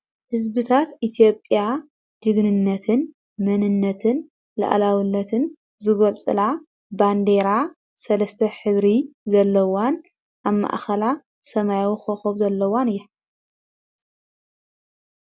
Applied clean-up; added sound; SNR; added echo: none; none; none; none.